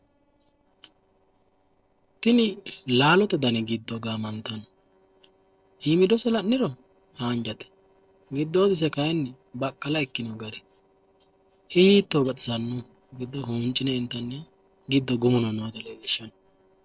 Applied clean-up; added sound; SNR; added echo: neural separator model SepFormer DNS4.